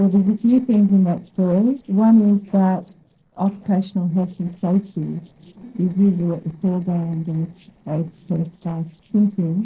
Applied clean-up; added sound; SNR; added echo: neural separator model SepFormer DNS4.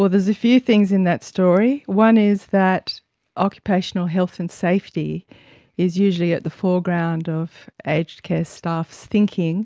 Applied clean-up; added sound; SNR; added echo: none; none; none; none.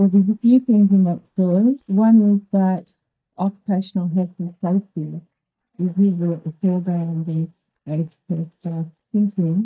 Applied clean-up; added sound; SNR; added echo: neural mask model DeepFilterNet 3.